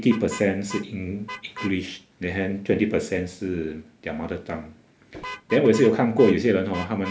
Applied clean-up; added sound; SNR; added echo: none; Vehicle horn, car horn, honking; 17 dB; none.